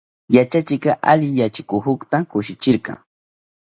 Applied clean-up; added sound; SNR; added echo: none; none; none; none.